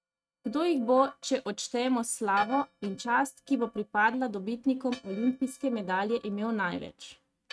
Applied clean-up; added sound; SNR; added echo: neural mask model RNNoise.